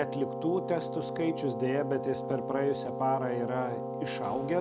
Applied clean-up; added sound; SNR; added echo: none; Keyboard (musical); 4 dB; none.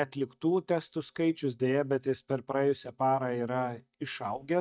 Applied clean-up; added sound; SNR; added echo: neural mask model DeepFilterNet 3.